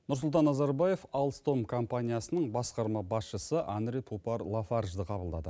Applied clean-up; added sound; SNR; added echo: none; none; none; none.